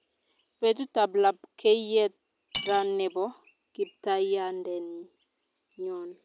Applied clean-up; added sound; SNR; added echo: none; Cutlery, silverware / Dishes, pots, and pans; 12 dB; none.